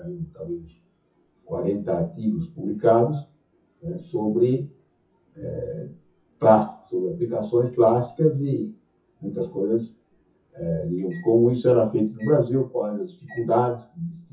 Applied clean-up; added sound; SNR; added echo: classical method WPE with log-MMSE.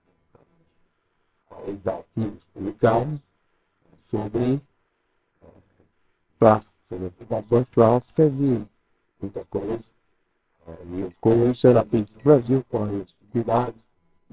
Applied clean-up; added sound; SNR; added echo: neural separator model SepFormer WHAMR!.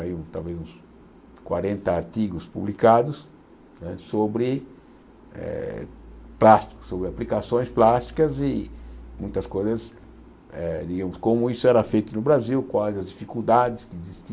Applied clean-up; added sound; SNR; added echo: none; none; none; none.